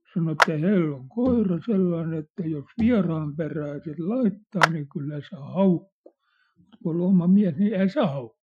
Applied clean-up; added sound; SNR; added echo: classical method Wiener filter.